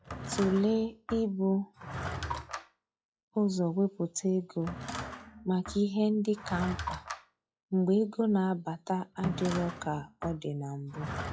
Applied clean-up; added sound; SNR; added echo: classical method log-MMSE.